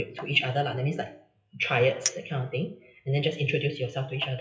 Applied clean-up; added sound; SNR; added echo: classical method WPE with log-MMSE.